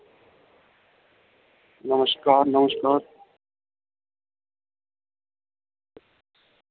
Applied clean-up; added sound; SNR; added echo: none; none; none; none.